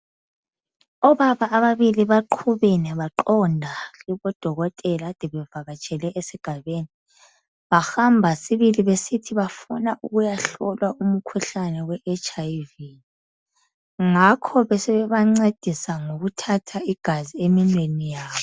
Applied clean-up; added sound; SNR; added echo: none; none; none; none.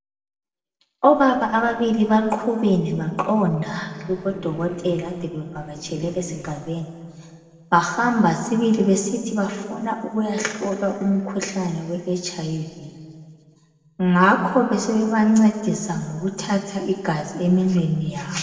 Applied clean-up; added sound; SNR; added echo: neural separator model SepFormer DNS4.